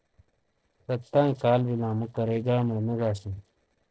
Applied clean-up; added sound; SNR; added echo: neural separator model SepFormer DNS4.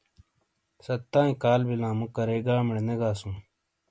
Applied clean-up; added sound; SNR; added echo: none; none; none; none.